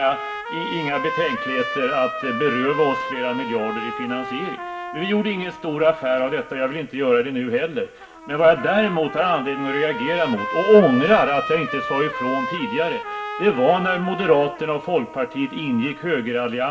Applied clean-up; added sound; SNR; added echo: none; Trumpet; 9 dB; reverberation time 0.2 s.